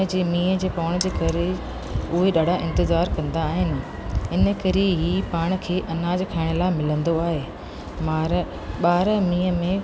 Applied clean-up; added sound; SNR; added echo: none; Keys jangling; 16 dB; none.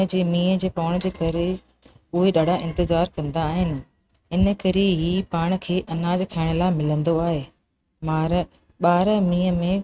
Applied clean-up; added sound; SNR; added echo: neural mask model RNNoise.